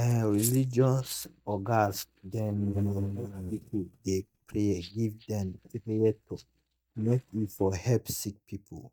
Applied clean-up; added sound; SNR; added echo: neural mask model DeepFilterNet 3.